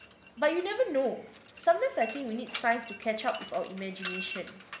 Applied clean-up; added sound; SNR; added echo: none; Mechanisms; 14 dB; none.